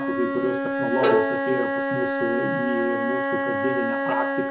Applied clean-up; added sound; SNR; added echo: none; Wind instrument, woodwind instrument + Bowed string instrument; -4 dB; none.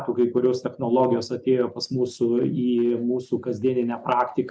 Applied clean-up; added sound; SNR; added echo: none; none; none; none.